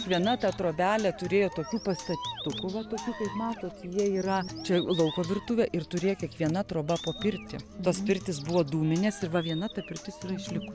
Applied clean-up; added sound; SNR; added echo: none; Acoustic guitar + Cheering; 14 dB; none.